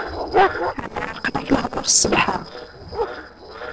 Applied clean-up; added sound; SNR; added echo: neural separator model SepFormer DNS4.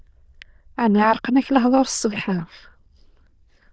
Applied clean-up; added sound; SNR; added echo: neural diffusion model UNIVERSE++.